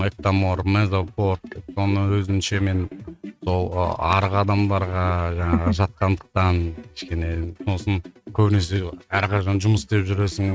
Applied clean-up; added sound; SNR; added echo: neural mask model RNNoise.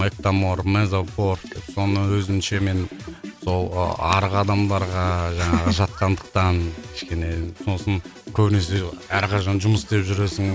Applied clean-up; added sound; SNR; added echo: none; Liquid; 18 dB; none.